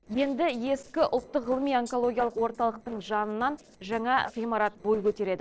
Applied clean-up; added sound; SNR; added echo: neural separator model SepFormer DNS4.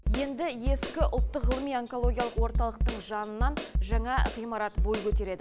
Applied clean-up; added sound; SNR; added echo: none; Snare drum; -3 dB; none.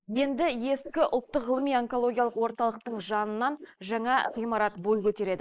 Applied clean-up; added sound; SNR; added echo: neural mask model Resemble Enhance denoiser.